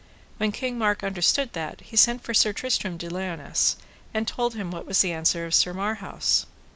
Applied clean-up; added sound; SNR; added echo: none; none; none; none.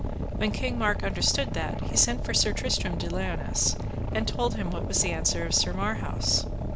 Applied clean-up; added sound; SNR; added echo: none; Boat, Water vehicle; 1 dB; none.